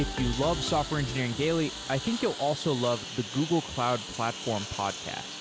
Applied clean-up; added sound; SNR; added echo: none; Engine; 9 dB; none.